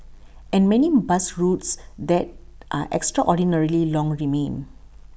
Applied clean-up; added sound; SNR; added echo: none; none; none; none.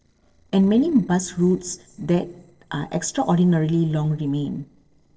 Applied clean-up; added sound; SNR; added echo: neural separator model SepFormer DNS4.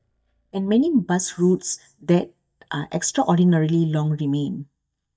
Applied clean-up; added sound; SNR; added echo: neural mask model DeepFilterNet 3.